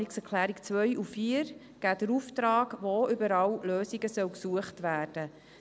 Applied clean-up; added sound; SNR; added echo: none; none; none; none.